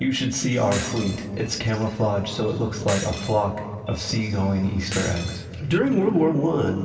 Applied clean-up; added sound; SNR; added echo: none; Shatter; 16 dB; reverberation time 2.7 s.